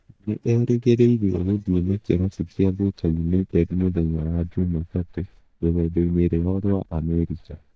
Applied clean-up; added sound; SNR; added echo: neural mask model DeepFilterNet 3.